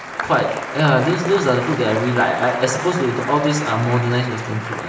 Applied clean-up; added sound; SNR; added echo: none; Applause; 8 dB; reverberation time 1.0 s.